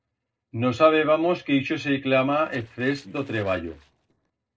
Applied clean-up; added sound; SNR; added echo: neural separator model SepFormer DNS4.